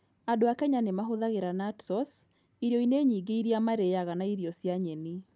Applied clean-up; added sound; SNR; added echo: none; none; none; none.